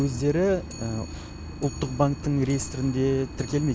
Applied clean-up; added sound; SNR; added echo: none; Clock; 20 dB; none.